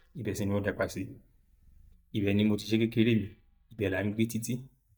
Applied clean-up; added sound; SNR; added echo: neural mask model DeepFilterNet 3.